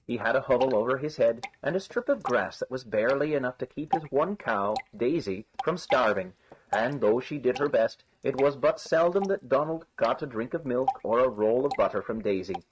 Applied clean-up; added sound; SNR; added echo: neural mask model RNNoise.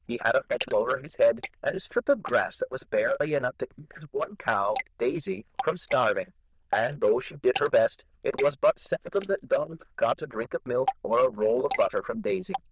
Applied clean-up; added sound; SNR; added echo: neural diffusion model UNIVERSE++.